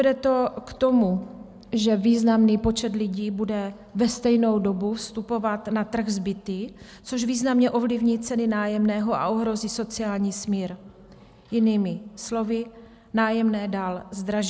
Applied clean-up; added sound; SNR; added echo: none; none; none; none.